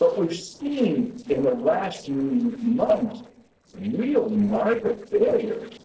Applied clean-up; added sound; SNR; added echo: neural separator model SepFormer DNS4.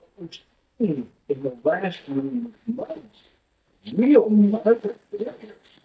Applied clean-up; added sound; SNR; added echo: neural mask model DeepFilterNet 3.